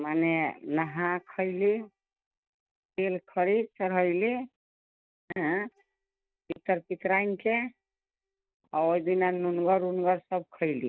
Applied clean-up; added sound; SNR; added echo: neural mask model DeepFilterNet 3.